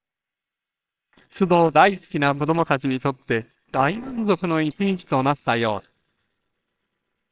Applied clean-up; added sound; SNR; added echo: neural separator model SepFormer WHAMR!.